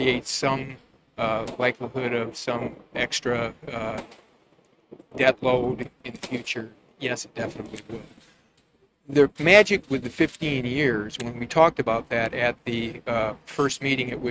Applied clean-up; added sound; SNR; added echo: neural mask model RNNoise.